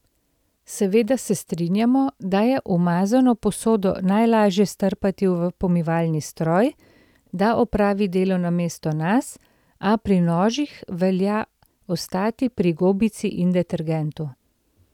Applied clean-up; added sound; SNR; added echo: none; none; none; none.